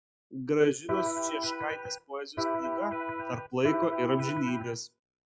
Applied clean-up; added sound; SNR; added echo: classical method log-MMSE.